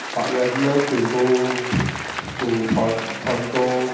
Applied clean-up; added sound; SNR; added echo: none; Applause / Cheering; 7 dB; reverberation time 0.8 s.